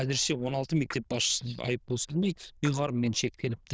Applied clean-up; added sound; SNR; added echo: neural diffusion model UNIVERSE++.